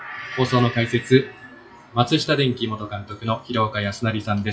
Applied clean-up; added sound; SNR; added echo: classical method WPE with log-MMSE.